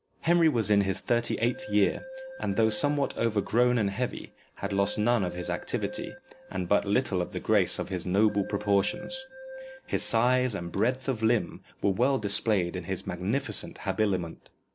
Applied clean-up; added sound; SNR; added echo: none; Keyboard (musical); 16 dB; none.